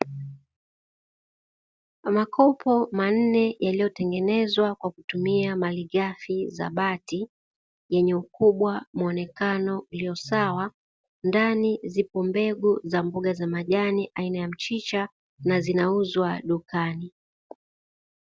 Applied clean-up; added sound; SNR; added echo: none; none; none; none.